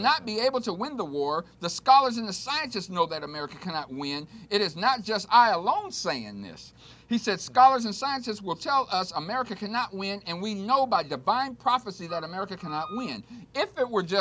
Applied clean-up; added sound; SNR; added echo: none; Wind instrument, woodwind instrument; 17 dB; none.